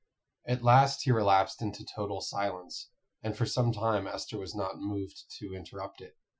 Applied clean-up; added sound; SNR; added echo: classical method Wiener filter.